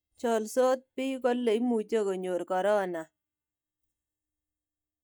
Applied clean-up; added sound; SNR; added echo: neural mask model DeepFilterNet 3.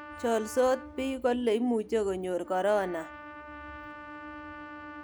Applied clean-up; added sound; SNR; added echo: none; Trumpet + Train; 15 dB; none.